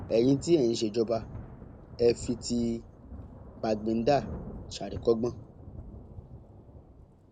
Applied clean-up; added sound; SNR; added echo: none; Thunder / Rain; 13 dB; none.